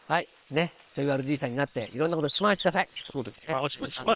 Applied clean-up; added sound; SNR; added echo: neural separator model SepFormer WHAM!.